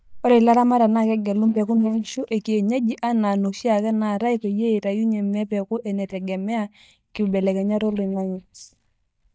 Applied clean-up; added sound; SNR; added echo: neural mask model DeepFilterNet 3.